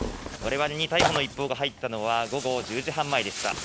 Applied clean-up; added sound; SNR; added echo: none; Tearing; 5 dB; none.